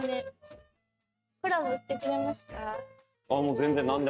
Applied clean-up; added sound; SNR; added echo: neural mask model RNNoise.